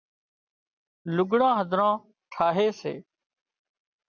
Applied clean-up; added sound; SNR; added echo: none; none; none; none.